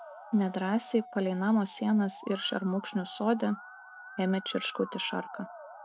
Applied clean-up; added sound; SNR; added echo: none; Musical instrument; 16 dB; none.